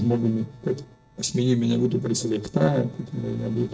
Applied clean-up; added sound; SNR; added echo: neural separator model SepFormer DNS4.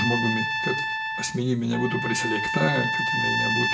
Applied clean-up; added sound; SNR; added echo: none; Trumpet; 0 dB; reverberation time 0.4 s.